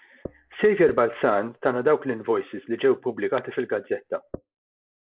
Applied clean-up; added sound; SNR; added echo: neural mask model Resemble Enhance denoiser.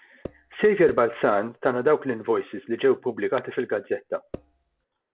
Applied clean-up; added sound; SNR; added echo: none; Percussion; 17 dB; none.